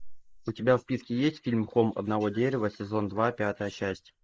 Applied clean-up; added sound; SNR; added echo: neural mask model Resemble Enhance denoiser.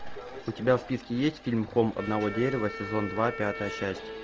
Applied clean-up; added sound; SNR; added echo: none; Wind instrument, woodwind instrument; 13 dB; none.